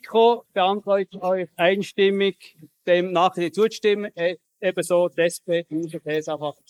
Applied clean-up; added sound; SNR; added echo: neural mask model Resemble Enhance denoiser.